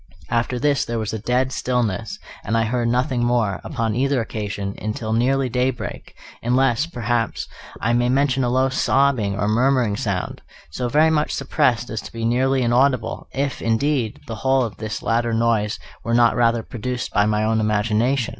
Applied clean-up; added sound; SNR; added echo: none; none; none; none.